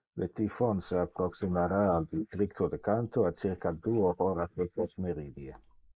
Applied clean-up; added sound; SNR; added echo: neural mask model Resemble Enhance denoiser.